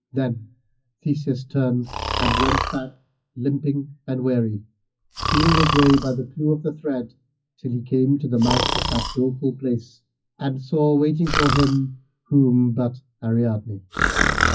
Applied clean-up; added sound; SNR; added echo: classical method WPE with log-MMSE.